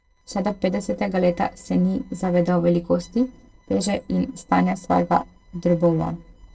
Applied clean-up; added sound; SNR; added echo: neural separator model SepFormer DNS4.